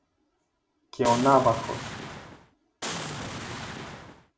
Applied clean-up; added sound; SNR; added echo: none; Boom; 7 dB; reverberation time 0.4 s.